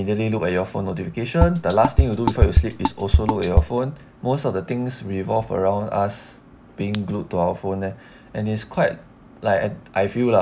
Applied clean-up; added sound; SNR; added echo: none; Drum kit; -4 dB; none.